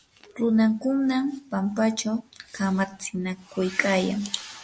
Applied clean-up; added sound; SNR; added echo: none; none; none; none.